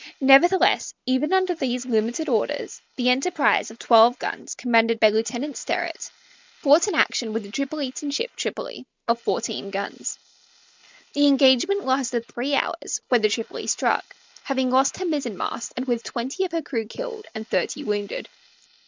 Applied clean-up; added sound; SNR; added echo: neural mask model Resemble Enhance denoiser.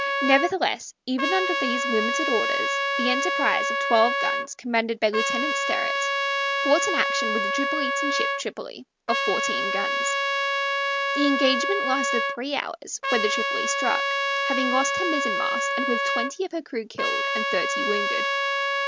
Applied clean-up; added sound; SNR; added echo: none; Trumpet; -2 dB; none.